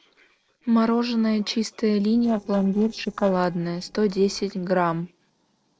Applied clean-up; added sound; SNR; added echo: neural separator model SepFormer DNS4.